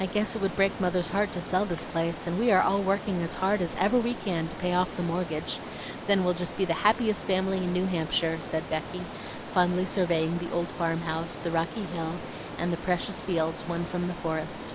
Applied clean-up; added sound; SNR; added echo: none; Stream; 10 dB; none.